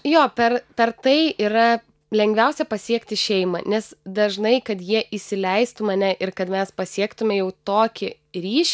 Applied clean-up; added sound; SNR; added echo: none; none; none; none.